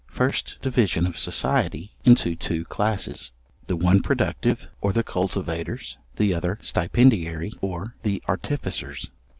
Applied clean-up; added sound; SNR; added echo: none; none; none; none.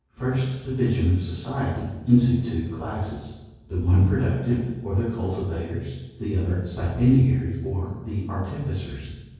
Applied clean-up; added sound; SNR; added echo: none; none; none; reverberation time 1.3 s.